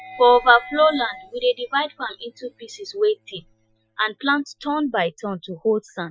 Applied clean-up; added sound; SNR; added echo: classical method Wiener filter.